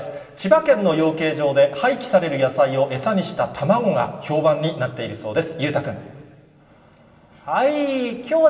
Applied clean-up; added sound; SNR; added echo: none; none; none; reverberation time 1.8 s.